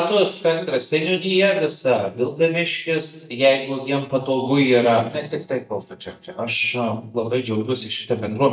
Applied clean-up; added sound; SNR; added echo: neural mask model DeepFilterNet 3.